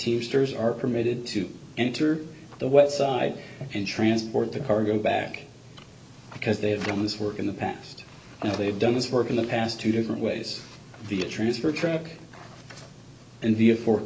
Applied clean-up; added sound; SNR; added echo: none; none; none; none.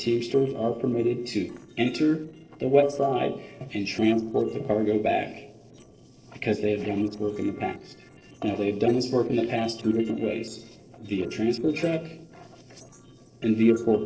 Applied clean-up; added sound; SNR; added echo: neural separator model SepFormer DNS4.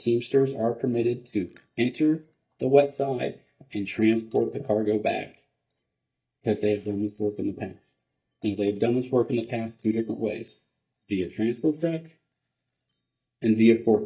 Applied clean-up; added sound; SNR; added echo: neural mask model DeepFilterNet 3.